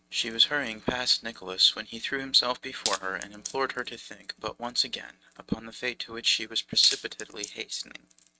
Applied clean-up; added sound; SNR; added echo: neural mask model RNNoise.